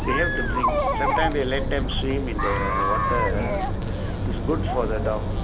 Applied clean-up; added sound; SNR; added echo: none; Chatter; -5 dB; none.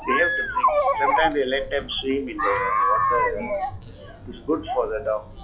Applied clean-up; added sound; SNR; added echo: classical method log-MMSE.